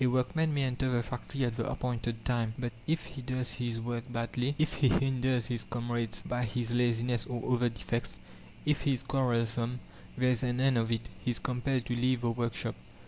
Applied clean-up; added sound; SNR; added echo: none; none; none; none.